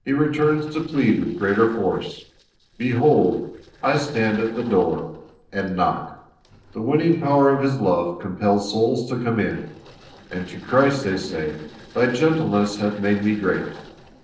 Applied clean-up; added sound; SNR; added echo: neural separator model SepFormer DNS4.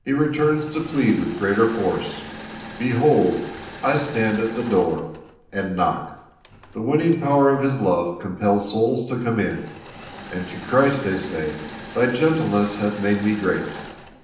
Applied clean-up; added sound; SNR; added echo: none; Engine / Mechanisms; 16 dB; reverberation time 0.8 s.